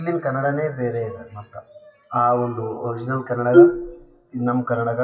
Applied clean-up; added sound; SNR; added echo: classical method WPE with log-MMSE.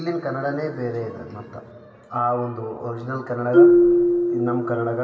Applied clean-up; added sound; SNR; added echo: none; Marimba, xylophone; -5 dB; reverberation time 2.5 s.